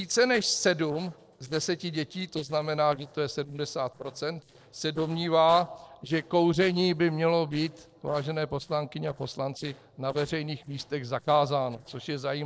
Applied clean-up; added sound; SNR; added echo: neural separator model SepFormer DNS4.